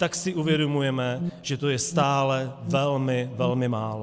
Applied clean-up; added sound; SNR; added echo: none; Alarm; 10 dB; none.